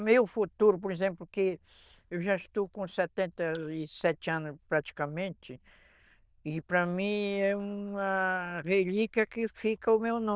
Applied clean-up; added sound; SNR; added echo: neural diffusion model UNIVERSE++.